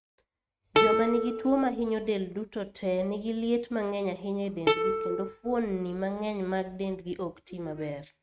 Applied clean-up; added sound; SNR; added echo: neural mask model RNNoise.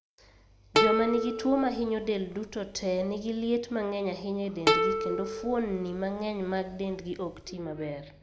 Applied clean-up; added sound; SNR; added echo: none; Plucked string instrument; 1 dB; none.